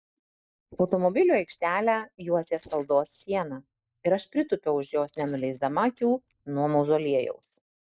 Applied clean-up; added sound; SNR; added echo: neural mask model Resemble Enhance denoiser.